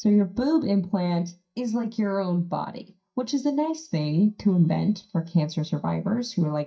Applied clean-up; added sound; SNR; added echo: neural mask model DeepFilterNet 3.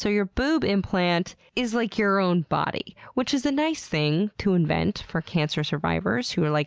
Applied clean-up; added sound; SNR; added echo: none; none; none; none.